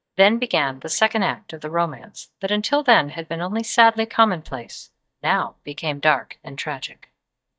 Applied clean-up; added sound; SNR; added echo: neural mask model DeepFilterNet 3.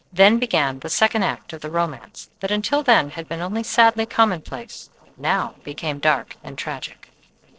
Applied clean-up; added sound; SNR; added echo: neural separator model SepFormer DNS4.